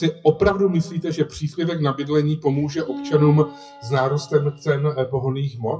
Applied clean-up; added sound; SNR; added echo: classical method WPE with log-MMSE.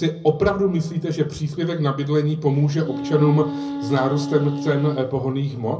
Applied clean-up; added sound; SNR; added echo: none; Wind instrument, woodwind instrument; 8 dB; reverberation time 0.4 s.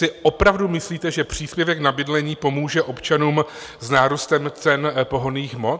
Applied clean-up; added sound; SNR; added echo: none; none; none; none.